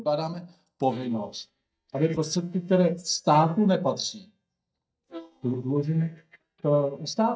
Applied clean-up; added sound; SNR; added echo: neural mask model DeepFilterNet 3.